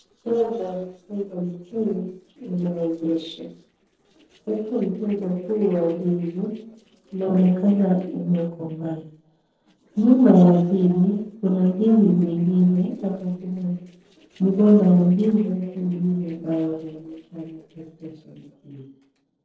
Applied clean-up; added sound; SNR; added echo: neural separator model SepFormer DNS4.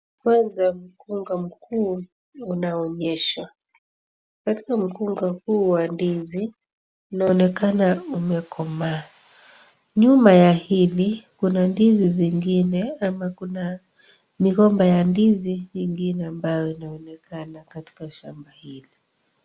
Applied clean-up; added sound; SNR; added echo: none; none; none; none.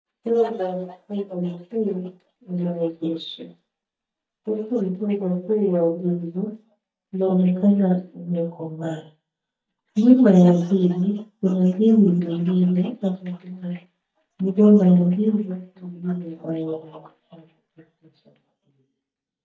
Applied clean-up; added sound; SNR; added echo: neural mask model DeepFilterNet 3.